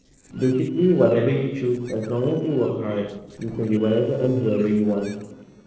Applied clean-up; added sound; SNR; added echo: neural separator model SepFormer DNS4.